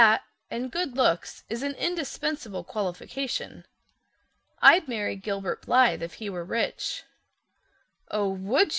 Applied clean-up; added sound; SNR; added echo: none; none; none; none.